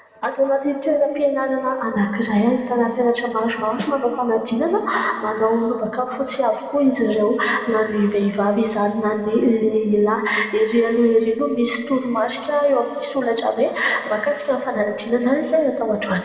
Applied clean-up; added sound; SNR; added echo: none; Snare drum; 13 dB; reverberation time 2.2 s.